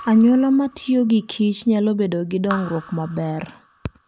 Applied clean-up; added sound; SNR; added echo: none; Raindrop / Drip; 19 dB; none.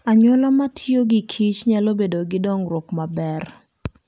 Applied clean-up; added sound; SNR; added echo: none; none; none; none.